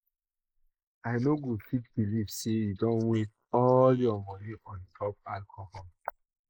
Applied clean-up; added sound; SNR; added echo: neural mask model Resemble Enhance denoiser.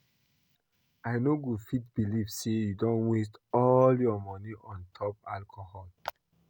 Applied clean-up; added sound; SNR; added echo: none; none; none; none.